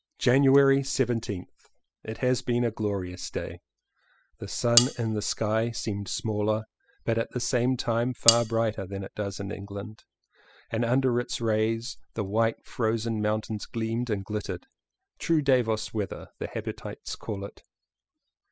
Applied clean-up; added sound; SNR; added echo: classical method spectral subtraction.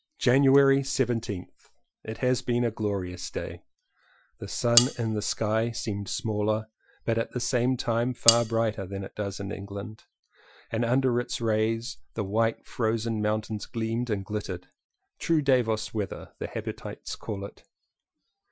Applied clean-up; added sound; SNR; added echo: classical method Wiener filter.